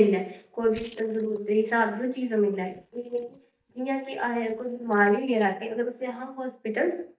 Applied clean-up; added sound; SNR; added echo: neural mask model DeepFilterNet 3.